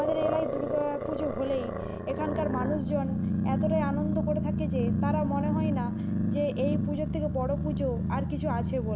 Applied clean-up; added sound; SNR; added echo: none; Growling; -3 dB; none.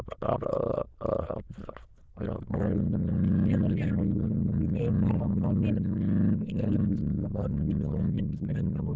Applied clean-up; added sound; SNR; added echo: neural diffusion model UNIVERSE++.